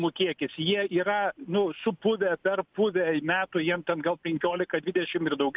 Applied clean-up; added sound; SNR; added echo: none; none; none; none.